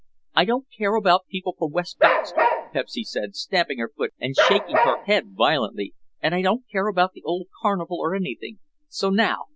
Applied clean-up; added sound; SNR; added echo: none; Bark; -2 dB; none.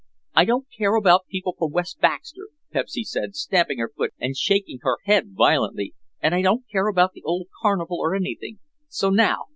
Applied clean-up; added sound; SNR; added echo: none; none; none; none.